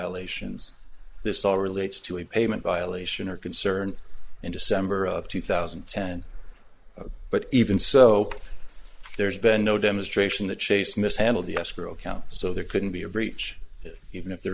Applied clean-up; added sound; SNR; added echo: neural mask model Resemble Enhance denoiser.